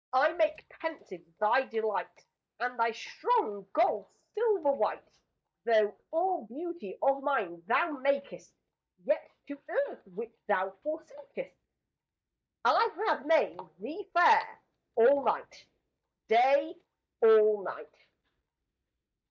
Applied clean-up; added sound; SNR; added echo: neural mask model DeepFilterNet 3.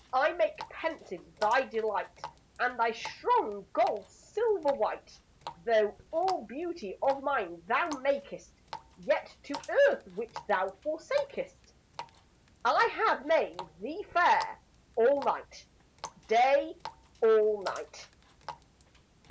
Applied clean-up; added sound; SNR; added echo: none; Water tap, faucet; 18 dB; none.